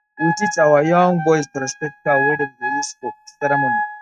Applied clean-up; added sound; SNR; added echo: neural mask model RNNoise.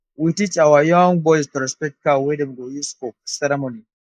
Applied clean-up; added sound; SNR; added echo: neural mask model Resemble Enhance denoiser.